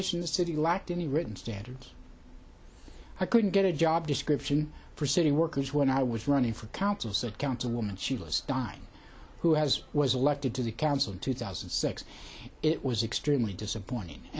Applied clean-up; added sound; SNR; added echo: none; none; none; none.